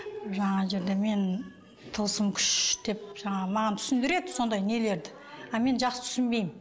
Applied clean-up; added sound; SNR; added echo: none; none; none; none.